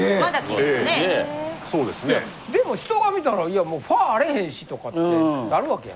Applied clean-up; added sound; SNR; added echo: none; Rain / Dog; 18 dB; none.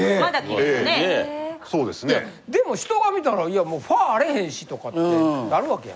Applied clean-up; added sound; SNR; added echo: none; none; none; none.